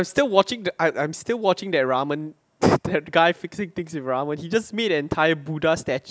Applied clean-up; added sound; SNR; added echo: none; none; none; none.